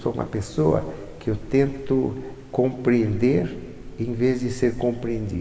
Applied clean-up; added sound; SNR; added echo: none; Wind; 14 dB; reverberation time 1.9 s.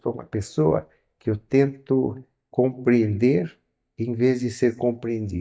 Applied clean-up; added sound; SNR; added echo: neural mask model DeepFilterNet 3.